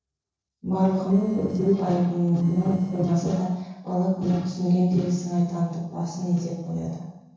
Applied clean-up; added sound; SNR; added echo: neural separator model SepFormer DNS4.